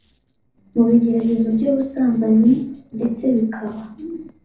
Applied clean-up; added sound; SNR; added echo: neural separator model SepFormer DNS4.